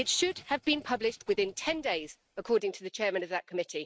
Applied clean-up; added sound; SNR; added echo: neural mask model RNNoise.